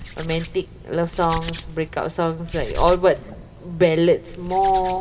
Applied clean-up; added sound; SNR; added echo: none; Hands; 11 dB; reverberation time 1.7 s.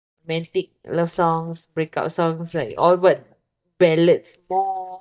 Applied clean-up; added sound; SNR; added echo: neural mask model DeepFilterNet 3.